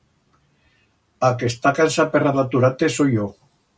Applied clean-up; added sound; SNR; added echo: none; none; none; none.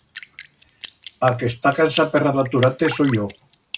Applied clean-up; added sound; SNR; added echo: none; Drip; 12 dB; none.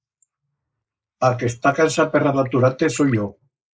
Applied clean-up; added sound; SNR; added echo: neural mask model Resemble Enhance denoiser.